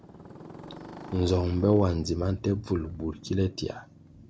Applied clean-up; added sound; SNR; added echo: none; Motorcycle; 18 dB; none.